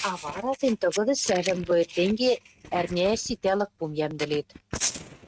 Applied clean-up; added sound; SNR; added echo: neural mask model RNNoise.